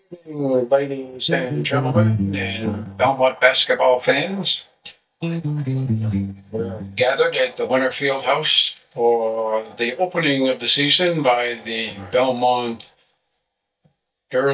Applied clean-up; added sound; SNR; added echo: neural mask model DeepFilterNet 3.